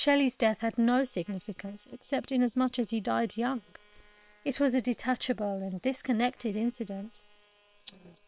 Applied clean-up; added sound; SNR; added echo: neural separator model SepFormer WHAM!.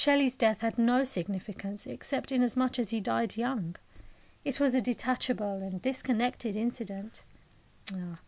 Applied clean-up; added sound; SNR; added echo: none; none; none; none.